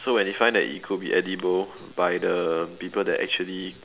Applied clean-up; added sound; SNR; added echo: none; none; none; none.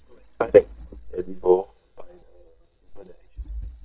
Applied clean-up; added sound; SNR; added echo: neural mask model DeepFilterNet 3.